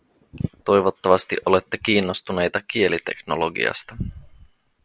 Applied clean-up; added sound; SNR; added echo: none; none; none; none.